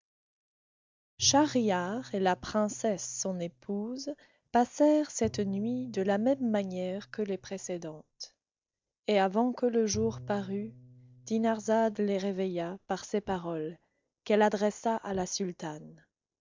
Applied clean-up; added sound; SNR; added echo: neural mask model DeepFilterNet 3.